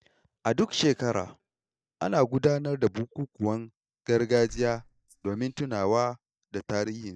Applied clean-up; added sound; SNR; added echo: neural mask model DeepFilterNet 3.